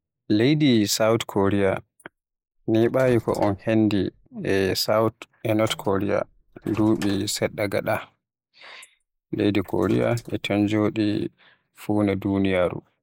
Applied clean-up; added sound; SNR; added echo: neural mask model Resemble Enhance denoiser.